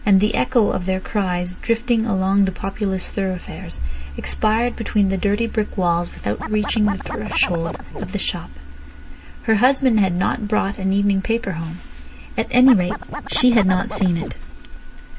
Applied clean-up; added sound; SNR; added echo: none; Scratching (performance technique); 9 dB; none.